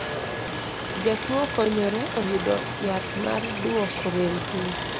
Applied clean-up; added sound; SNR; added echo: none; Stream; 2 dB; none.